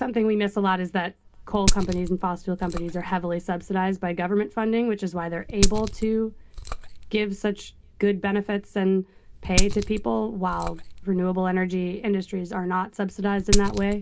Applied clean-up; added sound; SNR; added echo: none; Glass; 3 dB; reverberation time 0.3 s.